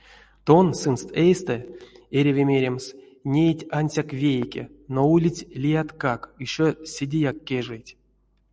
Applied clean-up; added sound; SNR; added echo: none; none; none; none.